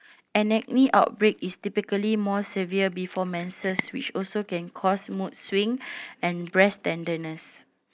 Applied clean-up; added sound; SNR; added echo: neural mask model DeepFilterNet 3.